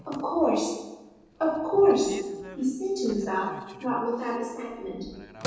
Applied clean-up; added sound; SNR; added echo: none; Telephone; 17 dB; reverberation time 1.1 s.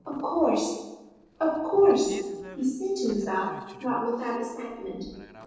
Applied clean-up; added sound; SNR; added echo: neural separator model SepFormer DNS4.